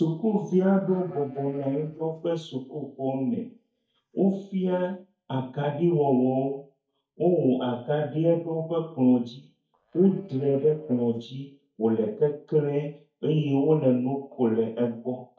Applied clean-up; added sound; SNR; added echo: neural mask model DeepFilterNet 3.